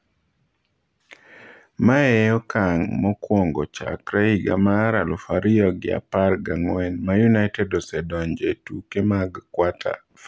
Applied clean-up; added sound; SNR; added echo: none; none; none; none.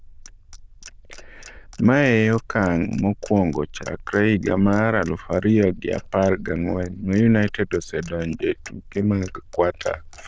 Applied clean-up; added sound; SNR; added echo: neural diffusion model UNIVERSE++.